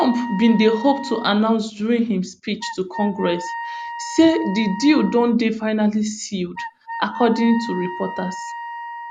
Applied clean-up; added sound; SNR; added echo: none; Wind instrument, woodwind instrument; 12 dB; none.